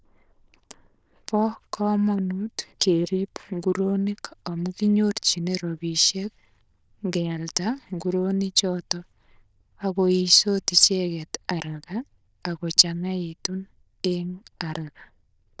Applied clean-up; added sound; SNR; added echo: neural diffusion model UNIVERSE++.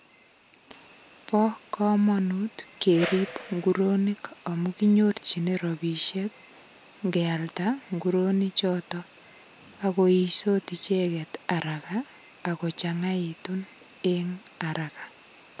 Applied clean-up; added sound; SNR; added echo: none; Whoosh, swoosh, swish; 11 dB; none.